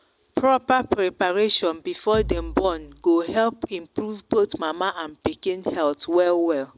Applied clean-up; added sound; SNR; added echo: none; Bass drum; 12 dB; none.